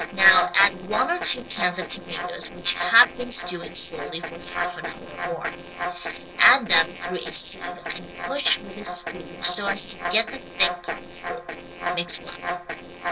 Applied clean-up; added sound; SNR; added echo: neural separator model SepFormer DNS4.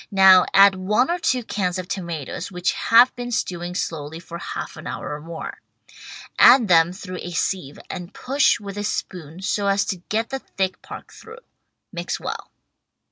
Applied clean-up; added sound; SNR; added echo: none; none; none; none.